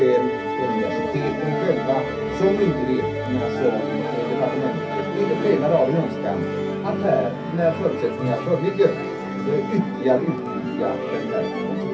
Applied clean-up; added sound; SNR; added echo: none; Musical instrument; 3 dB; reverberation time 0.3 s.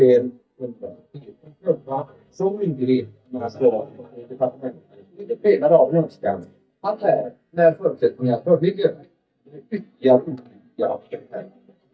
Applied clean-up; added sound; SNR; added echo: neural mask model DeepFilterNet 3.